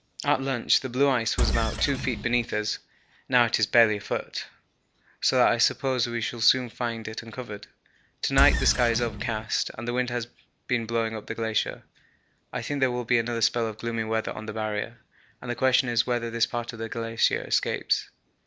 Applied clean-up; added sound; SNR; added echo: none; Engine; 0 dB; none.